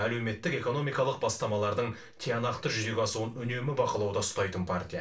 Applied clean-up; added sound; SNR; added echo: none; none; none; reverberation time 0.3 s.